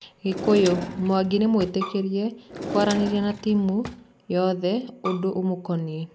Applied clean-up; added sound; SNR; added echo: none; Drawer open or close + Bowed string instrument; 10 dB; none.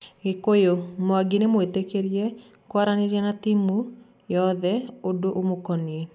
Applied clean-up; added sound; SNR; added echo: none; none; none; none.